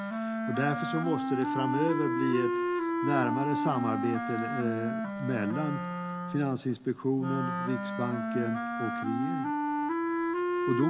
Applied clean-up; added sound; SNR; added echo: none; Wind instrument, woodwind instrument; 0 dB; none.